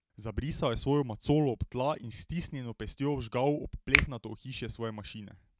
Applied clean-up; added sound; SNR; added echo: none; Finger snapping; -1 dB; none.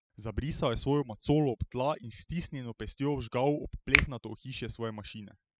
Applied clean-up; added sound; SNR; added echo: classical method spectral subtraction.